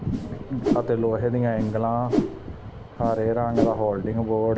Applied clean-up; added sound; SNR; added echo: none; Whoosh, swoosh, swish; 5 dB; none.